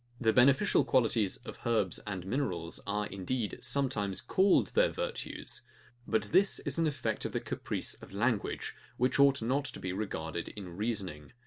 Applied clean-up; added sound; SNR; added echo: none; none; none; none.